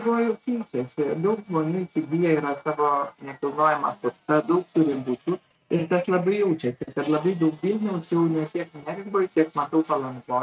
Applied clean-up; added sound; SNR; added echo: neural mask model RNNoise.